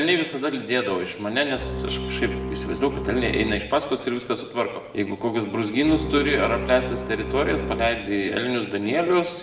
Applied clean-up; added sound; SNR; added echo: none; Bowed string instrument; 7 dB; reverberation time 1.3 s.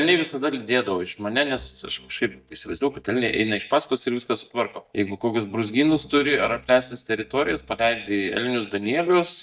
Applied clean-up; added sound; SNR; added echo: neural mask model DeepFilterNet 3.